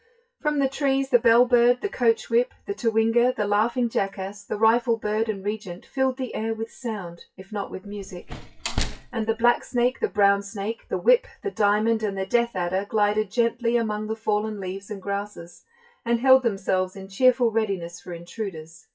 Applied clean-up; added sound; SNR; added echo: classical method WPE with log-MMSE.